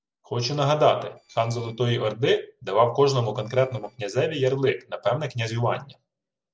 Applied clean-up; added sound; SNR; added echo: neural separator model SepFormer DNS4.